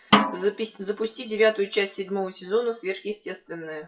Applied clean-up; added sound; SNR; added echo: classical method WPE with log-MMSE.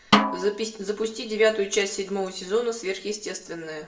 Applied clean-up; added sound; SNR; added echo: none; Snare drum; -2 dB; reverberation time 0.6 s.